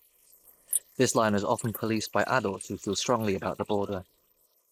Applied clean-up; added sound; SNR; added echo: neural mask model Resemble Enhance denoiser.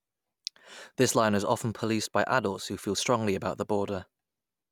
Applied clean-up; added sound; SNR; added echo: none; none; none; none.